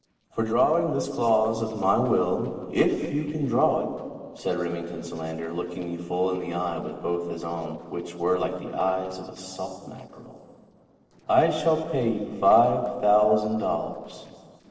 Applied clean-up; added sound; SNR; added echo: neural separator model SepFormer DNS4.